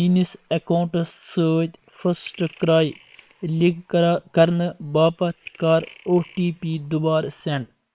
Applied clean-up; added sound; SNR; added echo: neural separator model SepFormer WHAM!.